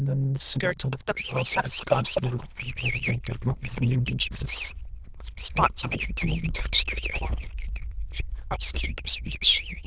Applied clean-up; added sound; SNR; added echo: neural diffusion model UNIVERSE++.